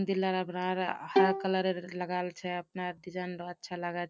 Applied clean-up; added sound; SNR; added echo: none; Bowed string instrument; -1 dB; none.